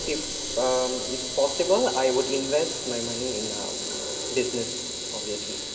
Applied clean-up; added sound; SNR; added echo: none; Camera; 5 dB; reverberation time 2.5 s.